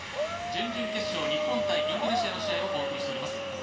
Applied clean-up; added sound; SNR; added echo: none; Dog; -2 dB; reverberation time 2.4 s.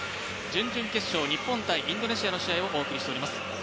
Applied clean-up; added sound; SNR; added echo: none; none; none; none.